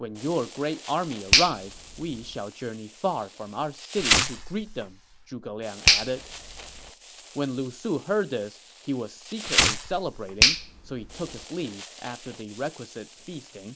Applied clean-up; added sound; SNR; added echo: none; Finger snapping + Insect; -2 dB; none.